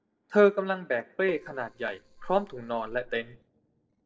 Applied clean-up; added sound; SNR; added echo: neural separator model SepFormer DNS4.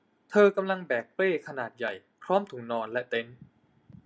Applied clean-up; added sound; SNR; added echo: none; none; none; none.